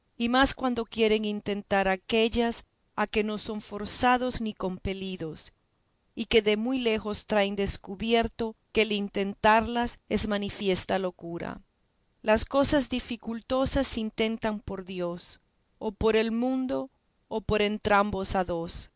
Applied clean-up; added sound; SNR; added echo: none; none; none; none.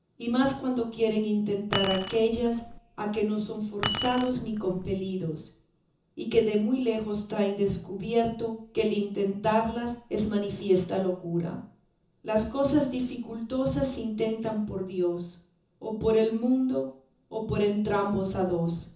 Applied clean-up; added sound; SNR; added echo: none; Keys jangling; 4 dB; reverberation time 0.6 s.